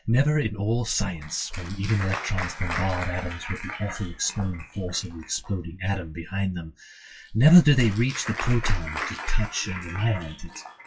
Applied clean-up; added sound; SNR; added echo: classical method WPE with log-MMSE.